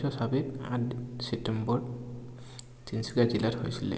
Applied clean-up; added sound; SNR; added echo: none; none; none; none.